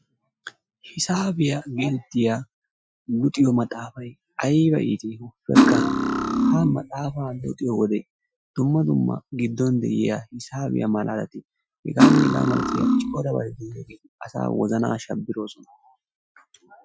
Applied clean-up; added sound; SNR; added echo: classical method Wiener filter.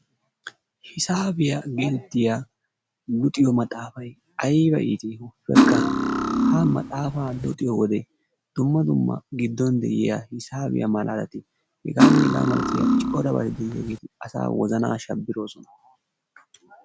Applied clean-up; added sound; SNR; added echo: none; Cutlery, silverware; -4 dB; none.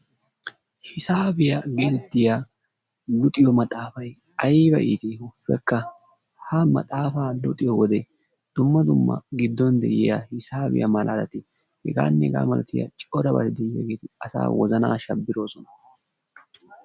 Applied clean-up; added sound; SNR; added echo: none; none; none; none.